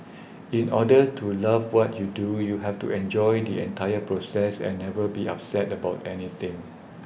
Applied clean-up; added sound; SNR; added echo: none; none; none; none.